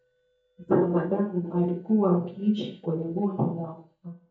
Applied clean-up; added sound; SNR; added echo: neural mask model DeepFilterNet 3.